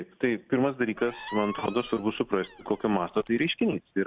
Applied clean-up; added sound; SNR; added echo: none; Squeak; 14 dB; none.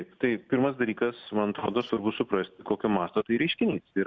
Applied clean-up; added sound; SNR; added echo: none; none; none; none.